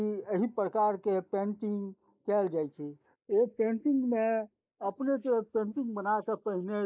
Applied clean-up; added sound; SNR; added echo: neural mask model Resemble Enhance denoiser.